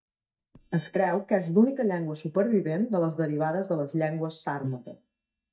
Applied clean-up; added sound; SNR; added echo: neural mask model DeepFilterNet 3.